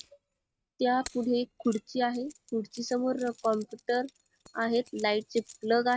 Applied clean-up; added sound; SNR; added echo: neural mask model RNNoise.